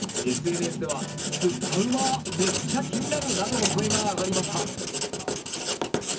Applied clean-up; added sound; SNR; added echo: none; Writing; 1 dB; reverberation time 0.3 s.